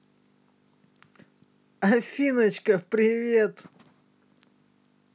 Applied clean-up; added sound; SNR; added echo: none; none; none; none.